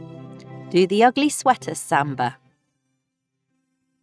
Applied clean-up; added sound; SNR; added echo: neural mask model RNNoise.